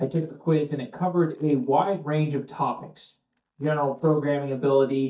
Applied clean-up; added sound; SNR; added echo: neural mask model DeepFilterNet 3.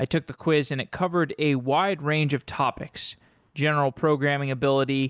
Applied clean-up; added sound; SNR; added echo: none; none; none; none.